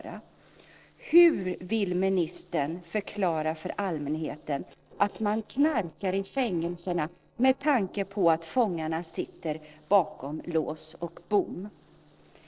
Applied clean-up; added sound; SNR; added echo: neural separator model SepFormer DNS4.